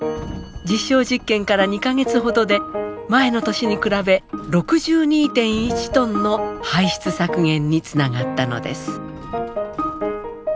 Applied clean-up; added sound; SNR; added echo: none; Sliding door; 19 dB; none.